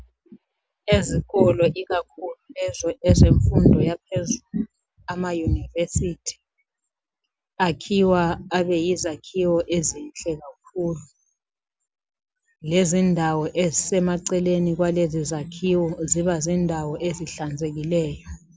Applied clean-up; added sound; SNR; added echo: none; none; none; none.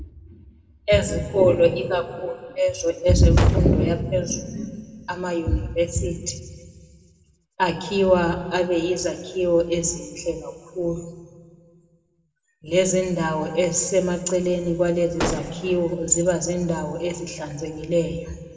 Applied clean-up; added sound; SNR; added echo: none; Gunshot, gunfire; 7 dB; reverberation time 1.4 s.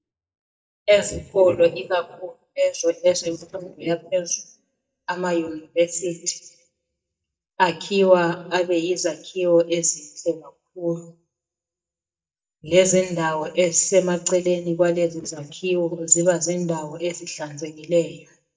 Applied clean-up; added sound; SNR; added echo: neural mask model DeepFilterNet 3.